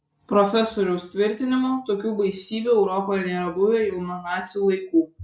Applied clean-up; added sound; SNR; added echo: none; none; none; none.